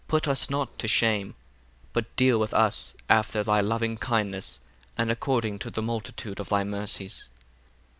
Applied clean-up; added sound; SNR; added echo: none; none; none; none.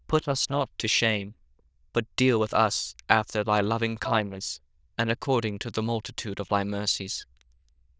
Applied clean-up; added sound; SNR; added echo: neural diffusion model UNIVERSE++.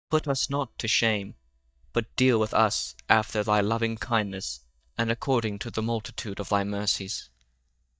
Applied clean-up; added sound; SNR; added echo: neural mask model DeepFilterNet 3.